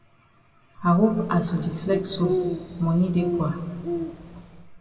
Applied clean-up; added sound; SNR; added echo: none; Bird; 6 dB; reverberation time 2.0 s.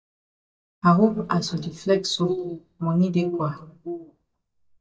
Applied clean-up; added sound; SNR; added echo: neural mask model DeepFilterNet 3.